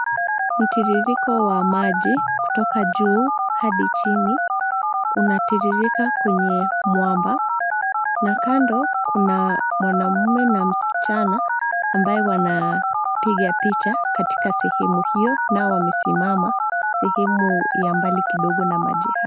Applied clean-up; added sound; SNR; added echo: none; Telephone; -2 dB; none.